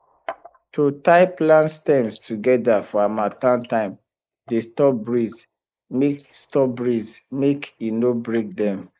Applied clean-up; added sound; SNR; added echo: neural mask model Resemble Enhance denoiser.